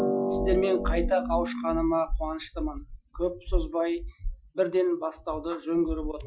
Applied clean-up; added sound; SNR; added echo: classical method Wiener filter.